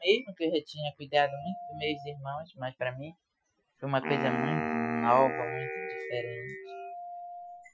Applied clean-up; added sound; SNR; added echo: classical method Wiener filter.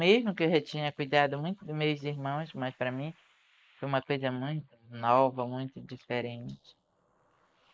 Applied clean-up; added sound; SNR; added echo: neural mask model Resemble Enhance denoiser.